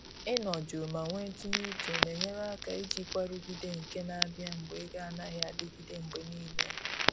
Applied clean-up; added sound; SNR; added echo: none; Crackle; -1 dB; none.